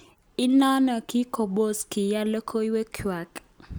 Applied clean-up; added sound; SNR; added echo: none; none; none; none.